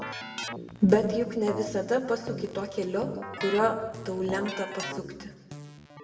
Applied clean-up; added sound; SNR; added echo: none; Keyboard (musical); 10 dB; reverberation time 1.2 s.